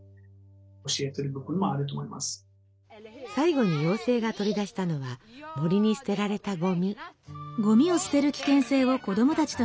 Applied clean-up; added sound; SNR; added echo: none; none; none; none.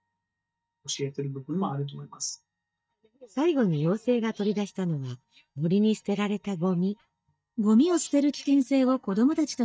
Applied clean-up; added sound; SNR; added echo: neural mask model DeepFilterNet 3.